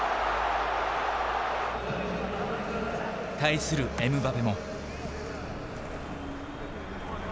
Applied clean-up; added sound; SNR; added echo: none; Truck; 11 dB; none.